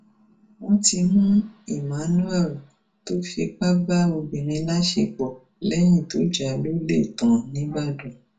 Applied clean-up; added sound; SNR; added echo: none; none; none; reverberation time 0.2 s.